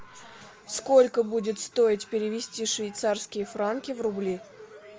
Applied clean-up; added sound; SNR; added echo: none; none; none; none.